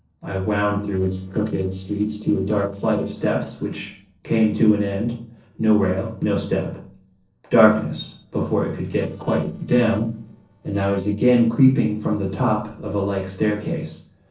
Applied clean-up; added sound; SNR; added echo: neural separator model SepFormer DNS4.